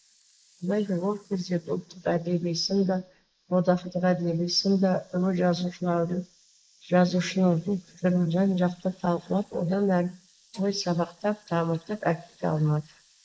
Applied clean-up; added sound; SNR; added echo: neural mask model Resemble Enhance denoiser.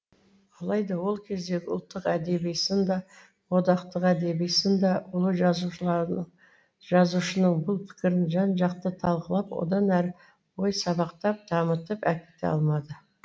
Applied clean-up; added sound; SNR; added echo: none; none; none; none.